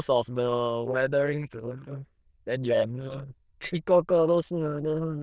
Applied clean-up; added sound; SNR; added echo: neural diffusion model UNIVERSE++.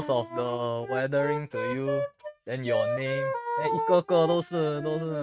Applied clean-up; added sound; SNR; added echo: neural mask model RNNoise.